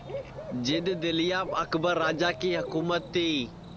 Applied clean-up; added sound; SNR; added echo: none; Cricket / Bird; 10 dB; none.